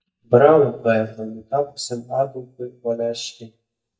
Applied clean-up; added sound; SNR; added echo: neural mask model DeepFilterNet 3.